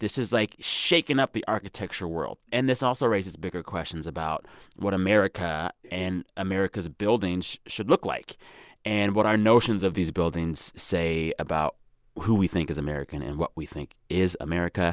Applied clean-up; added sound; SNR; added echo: none; none; none; none.